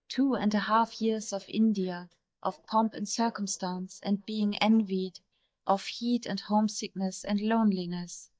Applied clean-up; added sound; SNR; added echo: neural mask model DeepFilterNet 3.